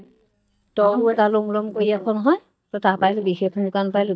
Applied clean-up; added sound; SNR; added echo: neural mask model DeepFilterNet 3.